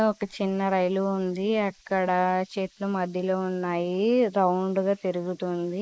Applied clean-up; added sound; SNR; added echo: neural mask model Resemble Enhance denoiser.